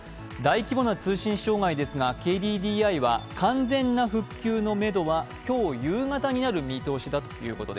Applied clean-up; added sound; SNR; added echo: none; none; none; none.